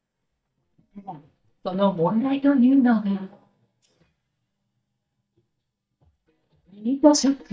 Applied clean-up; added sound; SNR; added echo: neural mask model DeepFilterNet 3.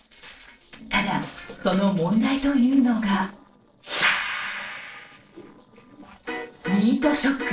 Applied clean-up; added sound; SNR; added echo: neural separator model SepFormer DNS4.